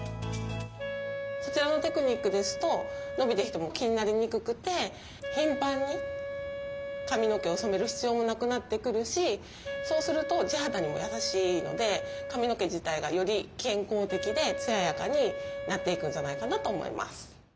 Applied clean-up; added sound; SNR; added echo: none; Wind instrument, woodwind instrument; 7 dB; none.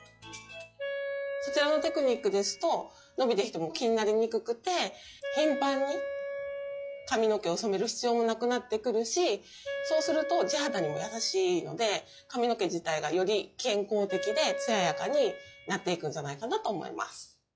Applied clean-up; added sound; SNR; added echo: classical method log-MMSE.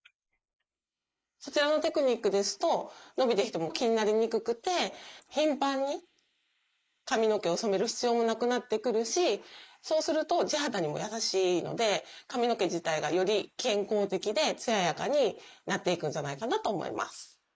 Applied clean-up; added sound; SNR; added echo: neural mask model Resemble Enhance denoiser.